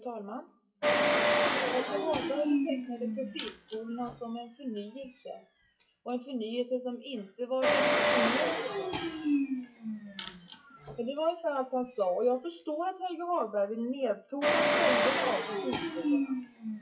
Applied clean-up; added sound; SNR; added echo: classical method WPE with log-MMSE.